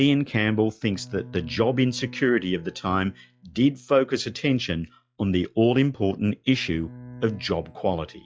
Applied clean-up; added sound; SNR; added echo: classical method log-MMSE.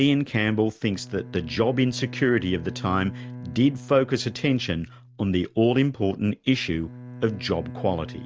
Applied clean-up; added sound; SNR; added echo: none; Bowed string instrument; 16 dB; none.